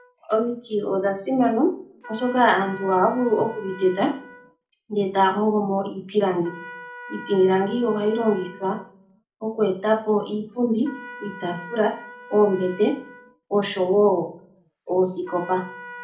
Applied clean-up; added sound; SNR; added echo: none; Trumpet; 19 dB; reverberation time 0.3 s.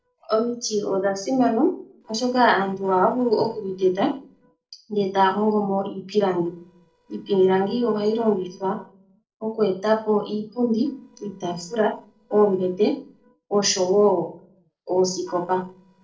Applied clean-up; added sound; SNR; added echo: neural separator model SepFormer DNS4.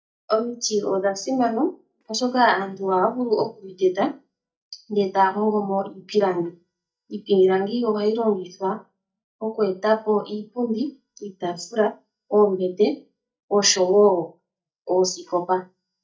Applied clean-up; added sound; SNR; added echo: neural mask model DeepFilterNet 3.